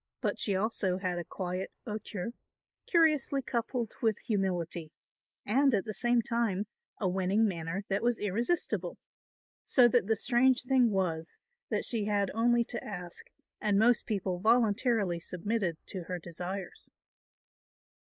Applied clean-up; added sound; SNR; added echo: neural mask model Resemble Enhance denoiser.